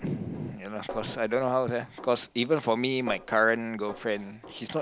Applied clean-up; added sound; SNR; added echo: none; Snare drum; 18 dB; none.